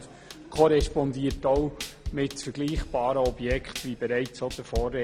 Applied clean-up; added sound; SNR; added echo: none; Drum kit; 9 dB; none.